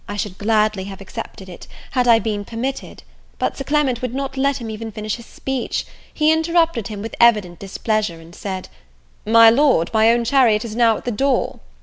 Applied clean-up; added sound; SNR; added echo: none; none; none; none.